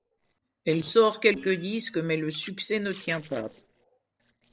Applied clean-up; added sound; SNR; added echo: neural separator model SepFormer DNS4.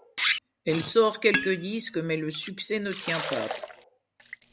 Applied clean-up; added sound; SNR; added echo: none; Liquid; 6 dB; none.